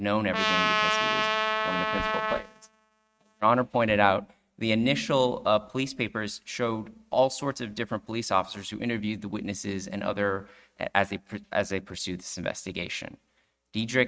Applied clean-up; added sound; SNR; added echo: neural mask model RNNoise.